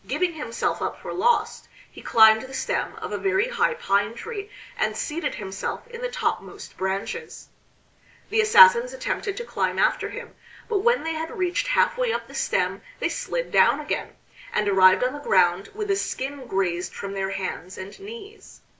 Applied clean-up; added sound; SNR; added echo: none; none; none; none.